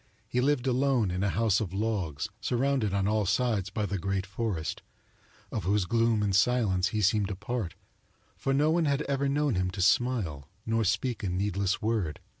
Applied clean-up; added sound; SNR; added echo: none; none; none; none.